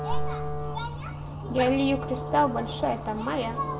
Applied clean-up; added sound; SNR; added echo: none; Wind instrument, woodwind instrument; 8 dB; reverberation time 0.6 s.